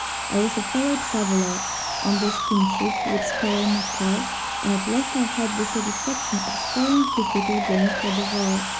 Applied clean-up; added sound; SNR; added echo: none; Sawing; 2 dB; none.